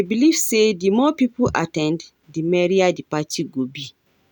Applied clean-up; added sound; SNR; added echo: none; none; none; none.